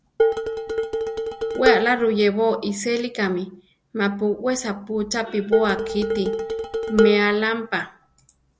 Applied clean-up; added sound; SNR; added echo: none; Dishes, pots, and pans; 1 dB; none.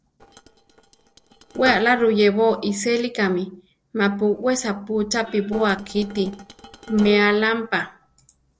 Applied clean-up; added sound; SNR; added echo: neural separator model SepFormer DNS4.